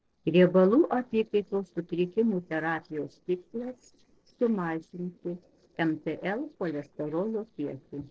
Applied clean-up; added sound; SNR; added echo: neural separator model SepFormer DNS4.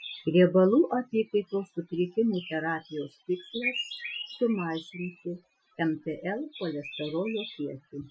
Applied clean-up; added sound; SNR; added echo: classical method Wiener filter.